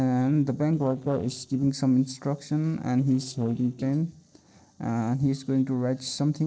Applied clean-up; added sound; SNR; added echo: neural separator model SepFormer DNS4.